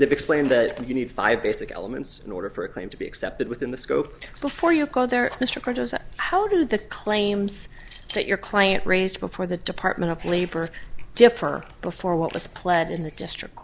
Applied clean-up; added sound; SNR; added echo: none; none; none; none.